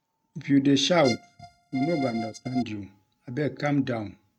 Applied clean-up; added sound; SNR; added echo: neural mask model RNNoise.